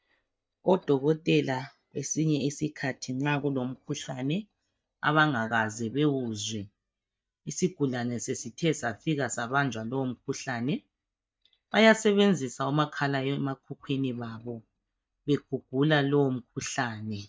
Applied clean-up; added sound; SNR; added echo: neural mask model DeepFilterNet 3.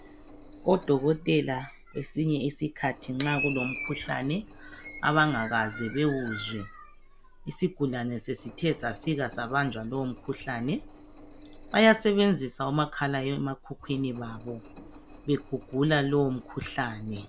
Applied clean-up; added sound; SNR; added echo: none; Engine; 19 dB; none.